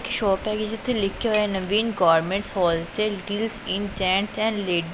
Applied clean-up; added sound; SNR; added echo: none; Shatter; 19 dB; none.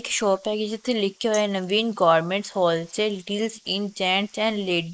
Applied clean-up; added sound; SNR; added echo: neural mask model Resemble Enhance denoiser.